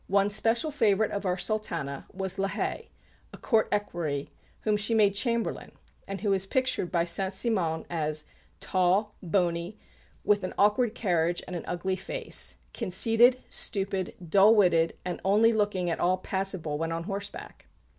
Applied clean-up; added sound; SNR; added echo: none; none; none; none.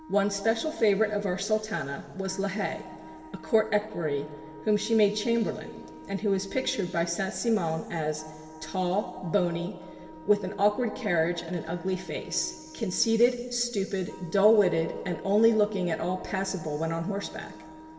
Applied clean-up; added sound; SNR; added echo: none; Wind instrument, woodwind instrument; 19 dB; reverberation time 2.3 s.